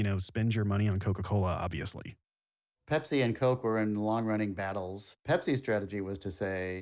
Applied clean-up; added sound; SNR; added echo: none; none; none; none.